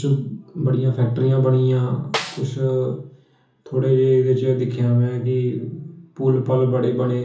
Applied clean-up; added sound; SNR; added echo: none; Snare drum; 12 dB; reverberation time 0.7 s.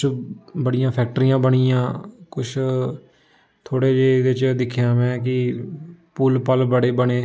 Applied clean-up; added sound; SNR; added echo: none; none; none; none.